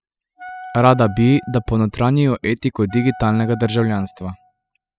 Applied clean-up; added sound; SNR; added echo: classical method spectral subtraction.